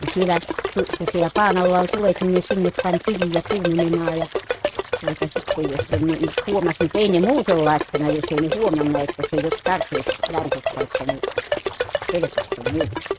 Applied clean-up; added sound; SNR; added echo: neural mask model RNNoise.